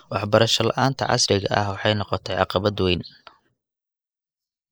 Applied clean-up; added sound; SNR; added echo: neural mask model Resemble Enhance denoiser.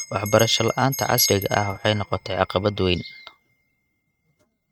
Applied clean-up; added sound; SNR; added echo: neural mask model RNNoise.